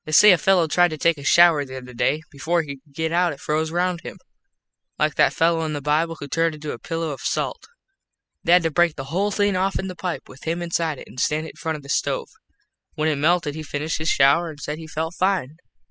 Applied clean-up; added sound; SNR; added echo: classical method spectral subtraction.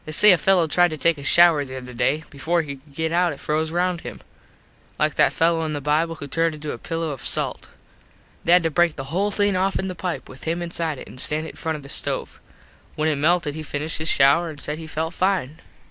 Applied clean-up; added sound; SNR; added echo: none; Clock; 17 dB; none.